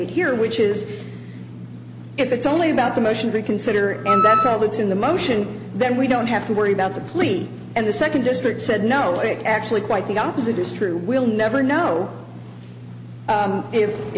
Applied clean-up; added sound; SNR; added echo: none; Wind instrument, woodwind instrument; 1 dB; none.